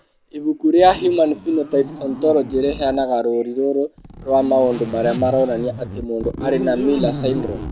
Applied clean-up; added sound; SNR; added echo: none; Zipper (clothing); 11 dB; none.